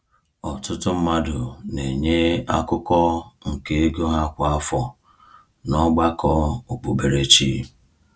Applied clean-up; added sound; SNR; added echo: none; none; none; none.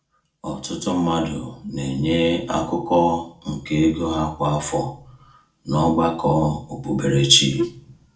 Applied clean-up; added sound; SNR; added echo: none; Wind instrument, woodwind instrument; 6 dB; reverberation time 0.4 s.